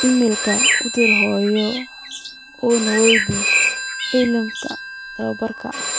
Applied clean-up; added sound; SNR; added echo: none; Telephone + Bird; 1 dB; none.